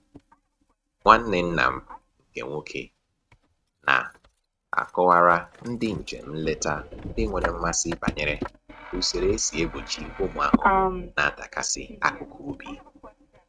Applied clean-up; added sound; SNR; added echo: neural mask model RNNoise.